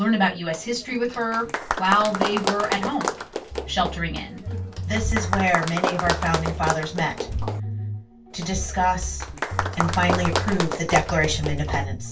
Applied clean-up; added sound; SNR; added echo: none; Applause; 5 dB; reverberation time 0.2 s.